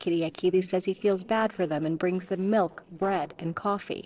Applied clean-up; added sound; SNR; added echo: neural separator model SepFormer DNS4.